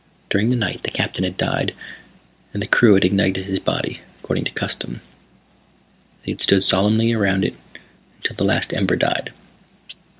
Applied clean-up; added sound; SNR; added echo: none; none; none; none.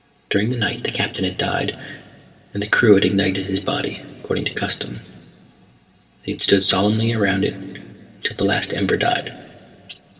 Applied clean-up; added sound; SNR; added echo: none; none; none; reverberation time 2.9 s.